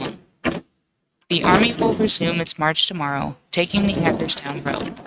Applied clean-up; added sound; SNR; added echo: neural mask model RNNoise.